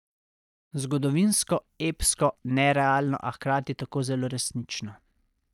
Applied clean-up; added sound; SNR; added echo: neural mask model DeepFilterNet 3.